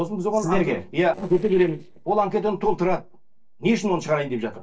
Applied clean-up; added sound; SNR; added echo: neural separator model SepFormer DNS4.